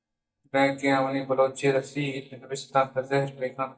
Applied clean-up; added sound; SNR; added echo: neural mask model DeepFilterNet 3.